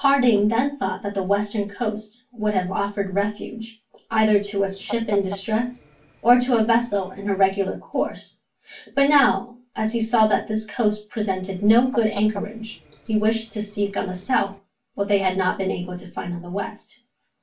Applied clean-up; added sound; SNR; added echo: none; Fowl; 18 dB; reverberation time 0.2 s.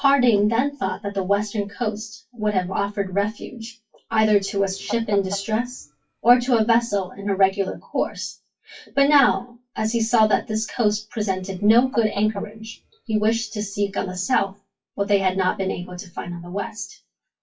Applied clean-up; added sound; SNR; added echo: classical method WPE with log-MMSE.